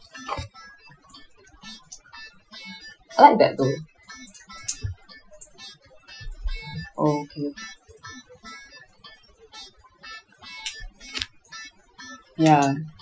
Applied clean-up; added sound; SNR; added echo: classical method Wiener filter.